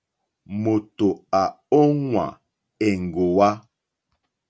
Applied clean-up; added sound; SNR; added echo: none; none; none; none.